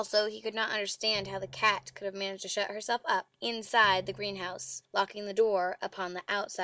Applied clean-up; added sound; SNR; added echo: none; Drum; 20 dB; none.